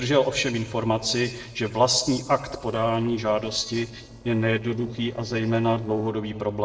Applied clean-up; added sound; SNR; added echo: neural separator model SepFormer DNS4.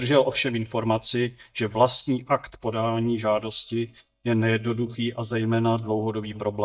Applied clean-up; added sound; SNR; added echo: neural mask model DeepFilterNet 3.